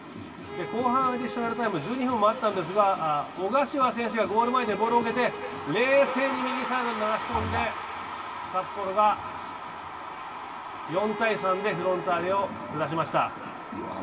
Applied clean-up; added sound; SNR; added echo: none; Bowed string instrument; 14 dB; reverberation time 2.5 s.